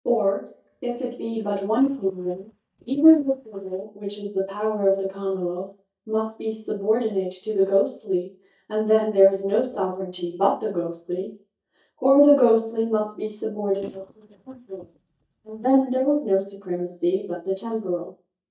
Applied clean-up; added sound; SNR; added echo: neural mask model DeepFilterNet 3.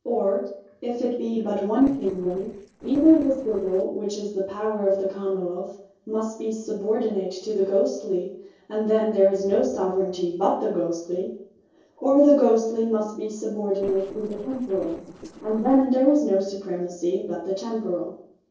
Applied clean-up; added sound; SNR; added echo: neural separator model SepFormer DNS4.